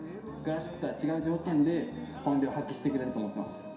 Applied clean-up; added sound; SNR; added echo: none; none; none; reverberation time 0.7 s.